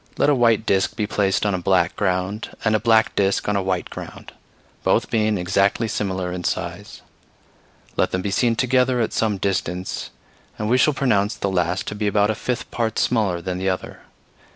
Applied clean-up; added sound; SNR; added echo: none; none; none; none.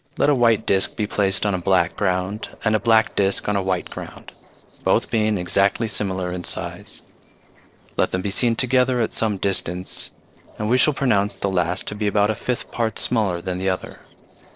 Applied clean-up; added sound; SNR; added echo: neural separator model SepFormer DNS4.